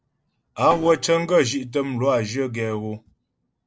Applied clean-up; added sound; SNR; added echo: neural separator model SepFormer DNS4.